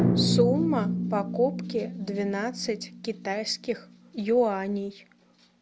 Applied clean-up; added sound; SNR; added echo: none; Drum; 2 dB; none.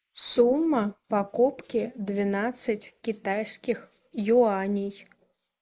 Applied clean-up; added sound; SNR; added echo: neural mask model Resemble Enhance denoiser.